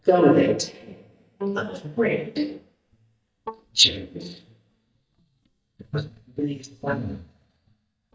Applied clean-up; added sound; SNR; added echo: neural mask model DeepFilterNet 3.